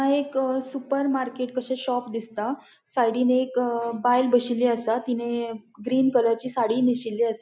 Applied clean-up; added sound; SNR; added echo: none; none; none; none.